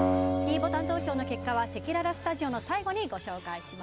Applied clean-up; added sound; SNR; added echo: none; Acoustic guitar; 1 dB; none.